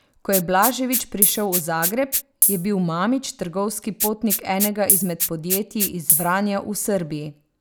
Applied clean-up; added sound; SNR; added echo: none; Rattle (instrument); 1 dB; none.